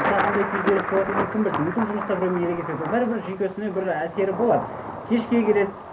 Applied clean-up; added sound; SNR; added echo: none; Thunder; 5 dB; reverberation time 0.3 s.